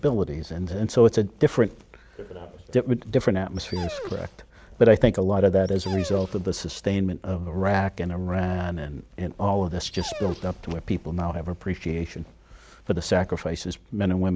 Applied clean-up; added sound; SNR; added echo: none; Dog; 15 dB; none.